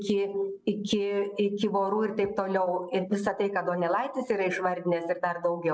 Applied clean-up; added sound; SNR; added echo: none; none; none; none.